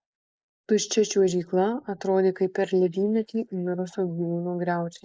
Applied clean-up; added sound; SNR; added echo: neural mask model Resemble Enhance denoiser.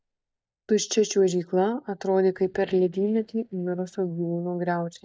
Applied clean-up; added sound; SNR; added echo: neural mask model DeepFilterNet 3.